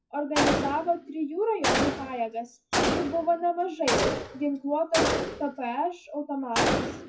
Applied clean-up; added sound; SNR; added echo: classical method WPE with log-MMSE.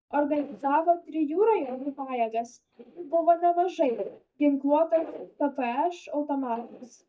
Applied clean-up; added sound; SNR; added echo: neural mask model DeepFilterNet 3.